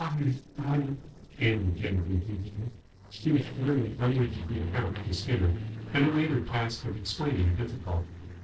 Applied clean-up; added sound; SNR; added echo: neural separator model SepFormer DNS4.